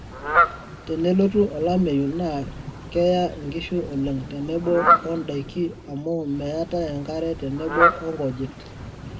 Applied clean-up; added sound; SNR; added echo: none; Fowl; 2 dB; reverberation time 0.2 s.